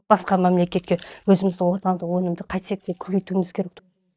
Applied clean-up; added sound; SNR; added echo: neural mask model DeepFilterNet 3.